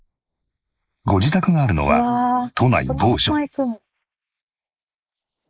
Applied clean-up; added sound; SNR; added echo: neural mask model Resemble Enhance denoiser.